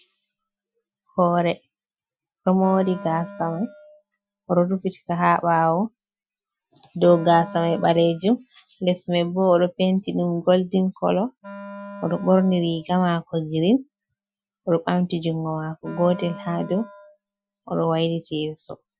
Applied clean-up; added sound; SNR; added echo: classical method Wiener filter.